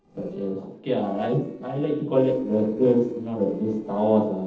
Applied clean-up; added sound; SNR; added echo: neural separator model SepFormer DNS4.